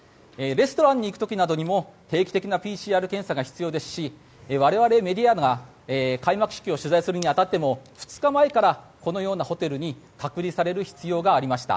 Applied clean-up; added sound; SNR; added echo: none; none; none; none.